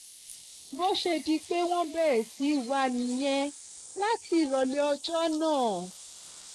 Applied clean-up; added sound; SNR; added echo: neural mask model Resemble Enhance denoiser.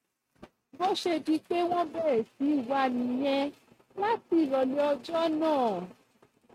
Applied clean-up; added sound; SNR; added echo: neural mask model RNNoise.